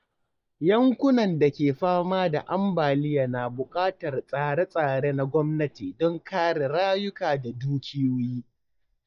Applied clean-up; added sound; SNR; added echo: neural mask model DeepFilterNet 3.